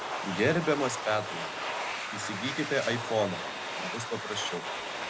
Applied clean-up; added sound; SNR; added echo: none; Domestic sounds, home sounds; 3 dB; none.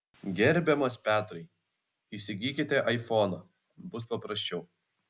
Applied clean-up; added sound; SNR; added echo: none; none; none; none.